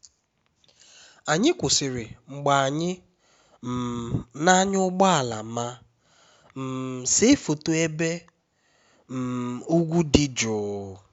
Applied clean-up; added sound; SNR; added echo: none; none; none; none.